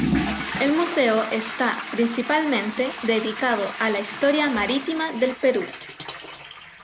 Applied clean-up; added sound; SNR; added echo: none; Toilet flush / Water; 7 dB; none.